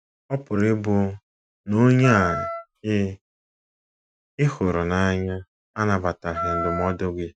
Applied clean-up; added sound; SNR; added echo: classical method Wiener filter.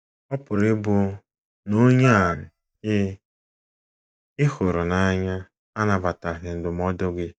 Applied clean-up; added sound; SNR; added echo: neural mask model DeepFilterNet 3.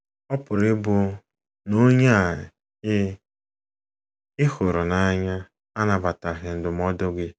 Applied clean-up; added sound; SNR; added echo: none; none; none; none.